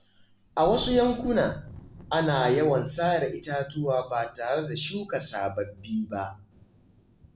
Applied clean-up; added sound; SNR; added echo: none; Thunder; 19 dB; none.